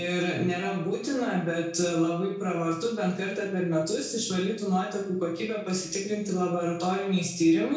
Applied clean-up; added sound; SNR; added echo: none; none; none; reverberation time 0.5 s.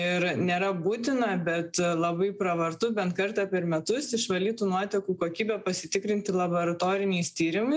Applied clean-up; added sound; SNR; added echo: none; none; none; none.